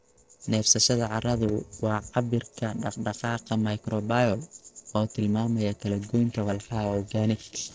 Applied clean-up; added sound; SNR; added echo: neural separator model SepFormer DNS4.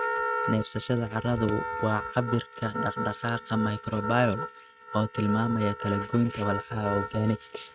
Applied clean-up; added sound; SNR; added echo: neural mask model RNNoise.